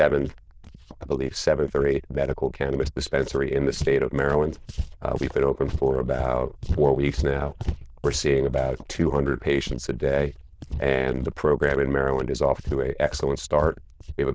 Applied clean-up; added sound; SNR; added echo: neural diffusion model UNIVERSE++.